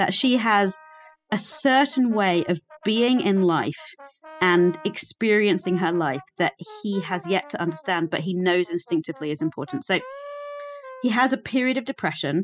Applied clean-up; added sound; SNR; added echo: classical method spectral subtraction.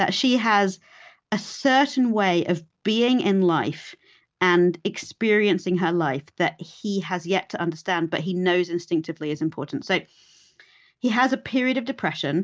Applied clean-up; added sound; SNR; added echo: none; none; none; none.